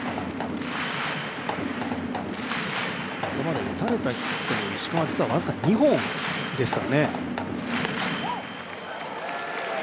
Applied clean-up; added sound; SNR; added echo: none; none; none; none.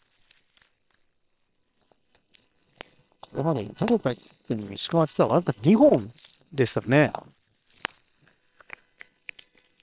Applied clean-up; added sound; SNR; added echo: neural separator model SepFormer WHAM!.